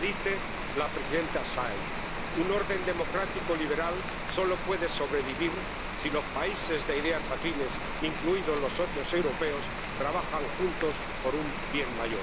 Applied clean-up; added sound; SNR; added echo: none; Rain; 2 dB; none.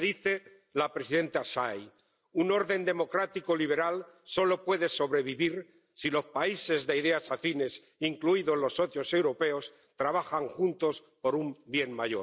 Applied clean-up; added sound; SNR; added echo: none; none; none; none.